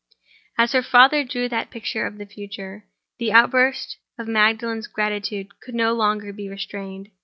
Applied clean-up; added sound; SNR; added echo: none; none; none; none.